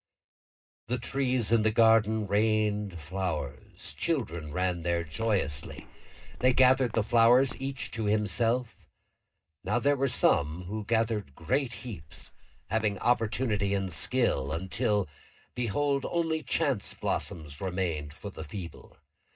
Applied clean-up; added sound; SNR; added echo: neural mask model DeepFilterNet 3.